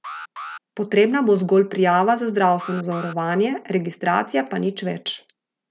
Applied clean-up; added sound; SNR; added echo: none; Alarm; 17 dB; none.